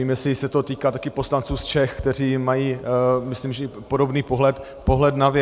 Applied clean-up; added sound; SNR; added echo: none; none; none; none.